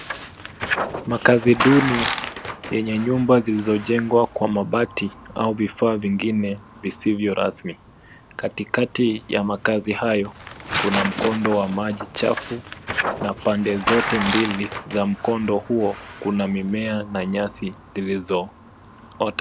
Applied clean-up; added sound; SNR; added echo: none; Tearing; 8 dB; none.